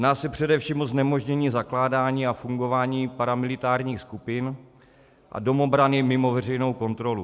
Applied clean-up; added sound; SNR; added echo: none; none; none; none.